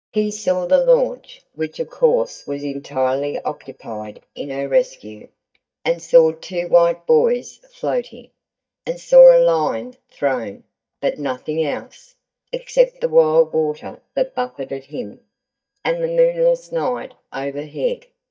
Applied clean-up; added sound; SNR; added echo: neural mask model DeepFilterNet 3.